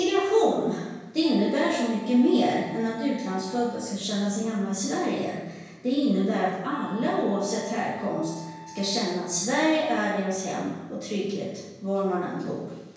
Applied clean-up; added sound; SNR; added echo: none; Wind instrument, woodwind instrument; 19 dB; reverberation time 1.0 s.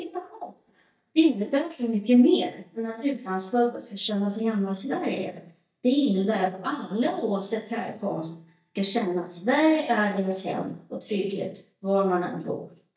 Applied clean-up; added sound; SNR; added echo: neural mask model DeepFilterNet 3.